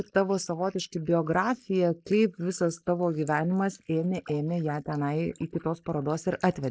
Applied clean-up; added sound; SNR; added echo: neural mask model Resemble Enhance denoiser.